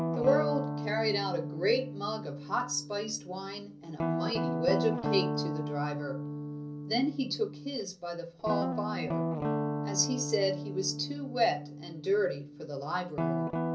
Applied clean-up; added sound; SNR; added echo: none; Guitar; 2 dB; reverberation time 0.5 s.